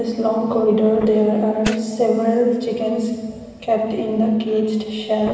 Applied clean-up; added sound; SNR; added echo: none; Fire; 20 dB; reverberation time 1.7 s.